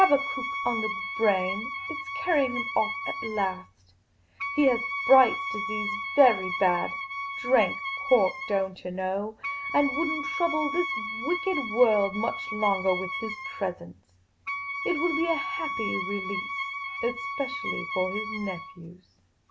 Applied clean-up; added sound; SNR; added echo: none; Wind instrument, woodwind instrument; 5 dB; none.